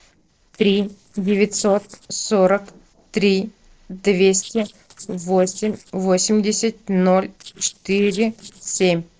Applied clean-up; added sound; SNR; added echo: neural separator model SepFormer DNS4.